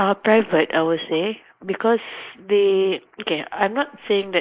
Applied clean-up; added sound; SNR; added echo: neural mask model Resemble Enhance denoiser.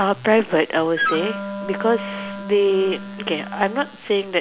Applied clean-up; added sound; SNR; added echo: none; Wind instrument, woodwind instrument; 8 dB; none.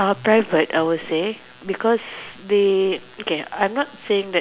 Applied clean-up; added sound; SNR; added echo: none; none; none; none.